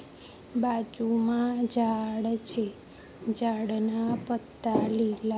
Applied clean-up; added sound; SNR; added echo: none; none; none; none.